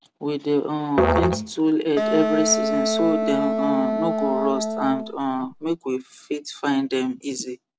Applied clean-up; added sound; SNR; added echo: none; Wind instrument, woodwind instrument + Musical instrument; -1 dB; none.